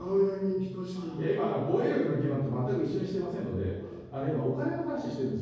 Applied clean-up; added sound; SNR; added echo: none; none; none; reverberation time 1.3 s.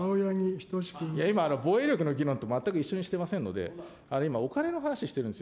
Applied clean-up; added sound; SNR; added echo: none; none; none; none.